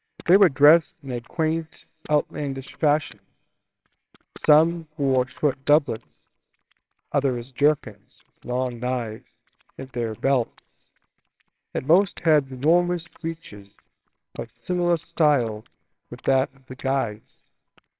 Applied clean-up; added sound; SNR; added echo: neural separator model SepFormer WHAMR!.